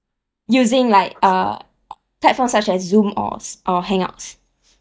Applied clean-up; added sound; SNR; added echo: neural mask model DeepFilterNet 3.